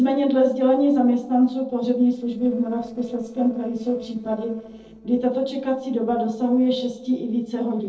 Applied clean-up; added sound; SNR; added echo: neural separator model SepFormer DNS4.